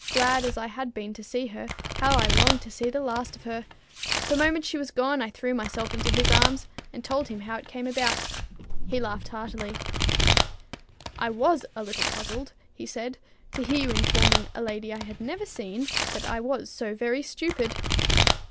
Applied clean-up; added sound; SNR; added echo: none; Domestic sounds, home sounds + Car; -2 dB; none.